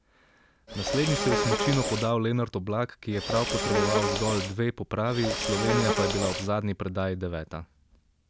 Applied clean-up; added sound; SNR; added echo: none; Insect; 0 dB; none.